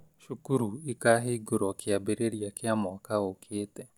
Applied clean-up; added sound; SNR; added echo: none; none; none; none.